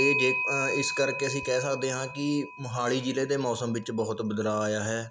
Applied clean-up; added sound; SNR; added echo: none; Clock; 6 dB; none.